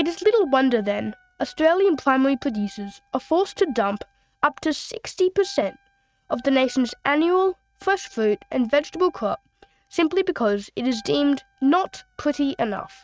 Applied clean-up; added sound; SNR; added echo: neural mask model RNNoise.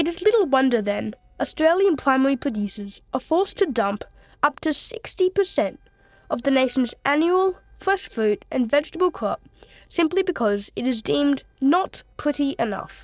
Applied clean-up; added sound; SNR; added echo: neural separator model SepFormer DNS4.